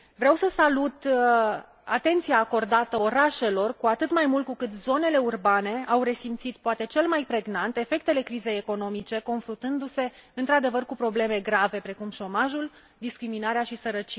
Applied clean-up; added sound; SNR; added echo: none; none; none; none.